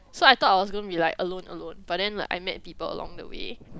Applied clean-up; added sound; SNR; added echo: none; Chewing, mastication; 15 dB; none.